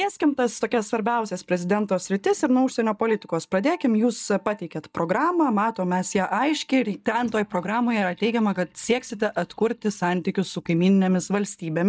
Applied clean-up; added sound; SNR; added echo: neural mask model DeepFilterNet 3.